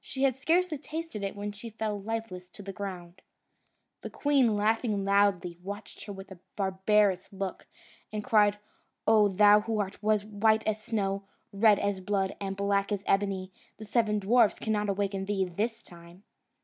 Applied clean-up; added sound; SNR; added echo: none; none; none; none.